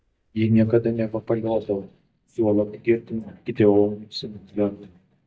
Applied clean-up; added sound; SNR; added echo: neural mask model DeepFilterNet 3.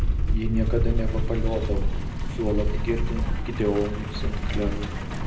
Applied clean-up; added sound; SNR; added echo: none; Truck; -5 dB; reverberation time 0.5 s.